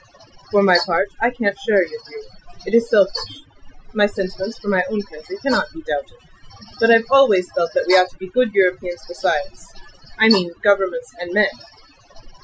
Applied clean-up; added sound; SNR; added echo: classical method Wiener filter.